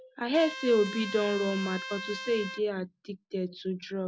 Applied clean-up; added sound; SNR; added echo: none; Coin (dropping) + Trumpet; 10 dB; none.